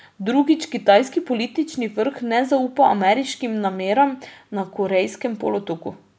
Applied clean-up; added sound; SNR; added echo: none; none; none; none.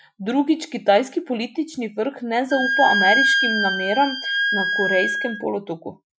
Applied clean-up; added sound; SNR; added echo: classical method Wiener filter.